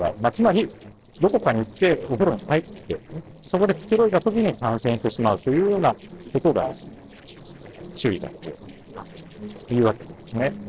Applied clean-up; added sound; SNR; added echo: neural separator model SepFormer DNS4.